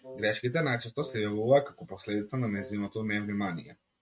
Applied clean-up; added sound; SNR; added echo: neural mask model RNNoise.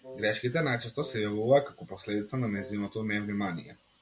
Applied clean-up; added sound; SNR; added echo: none; Wind instrument, woodwind instrument; 18 dB; none.